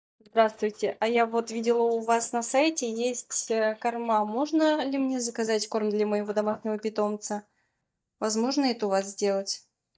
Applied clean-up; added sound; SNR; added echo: neural mask model DeepFilterNet 3.